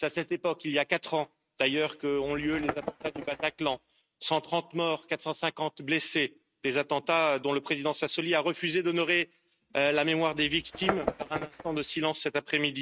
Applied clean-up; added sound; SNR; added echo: neural mask model RNNoise.